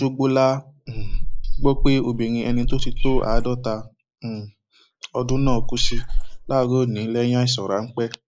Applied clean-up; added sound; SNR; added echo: neural mask model Resemble Enhance denoiser.